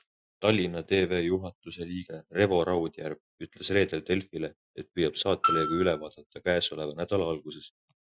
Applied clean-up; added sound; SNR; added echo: classical method Wiener filter.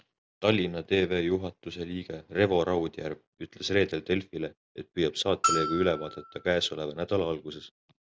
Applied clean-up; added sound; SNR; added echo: none; Bell; 4 dB; none.